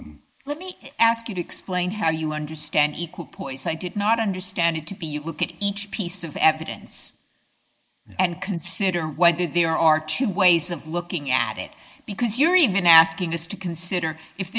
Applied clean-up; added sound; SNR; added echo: neural mask model Resemble Enhance denoiser.